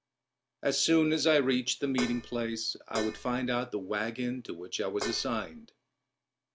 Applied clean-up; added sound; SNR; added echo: none; Dishes, pots, and pans; 9 dB; none.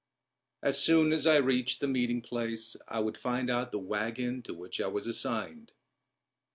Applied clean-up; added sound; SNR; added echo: none; none; none; none.